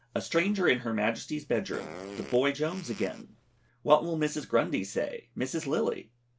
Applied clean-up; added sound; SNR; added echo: none; Fart; 16 dB; none.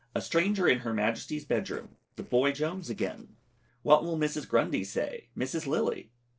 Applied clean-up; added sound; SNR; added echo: neural separator model SepFormer DNS4.